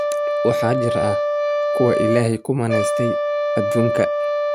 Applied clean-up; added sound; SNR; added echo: none; Brass instrument; -2 dB; none.